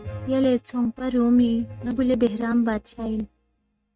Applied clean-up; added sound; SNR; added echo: neural mask model RNNoise.